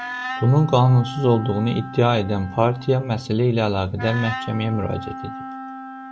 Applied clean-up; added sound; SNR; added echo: none; Wind instrument, woodwind instrument; 12 dB; none.